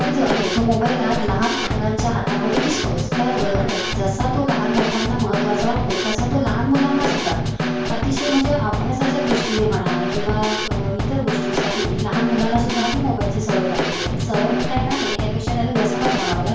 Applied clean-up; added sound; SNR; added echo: none; Snare drum / Drum kit; -1 dB; reverberation time 0.5 s.